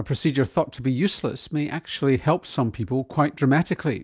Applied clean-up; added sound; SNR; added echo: none; none; none; none.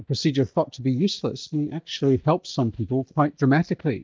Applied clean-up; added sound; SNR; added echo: neural mask model DeepFilterNet 3.